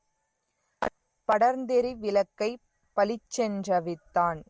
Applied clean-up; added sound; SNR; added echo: none; none; none; none.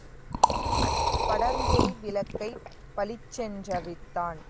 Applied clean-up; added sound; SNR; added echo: none; Liquid; -5 dB; none.